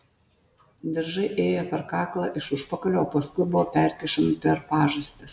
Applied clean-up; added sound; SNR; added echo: none; none; none; none.